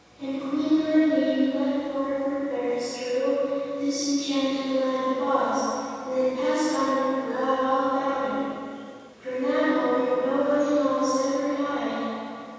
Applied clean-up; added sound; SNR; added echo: none; none; none; reverberation time 2.2 s.